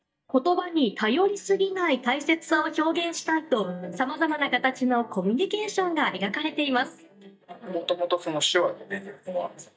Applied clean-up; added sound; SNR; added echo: neural mask model DeepFilterNet 3.